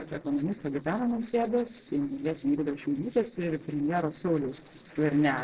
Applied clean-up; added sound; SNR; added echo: neural separator model SepFormer DNS4.